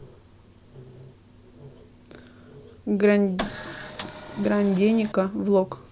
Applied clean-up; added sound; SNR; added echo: none; Printer; 11 dB; none.